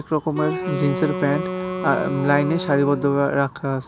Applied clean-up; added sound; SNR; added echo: none; Wind instrument, woodwind instrument; 7 dB; none.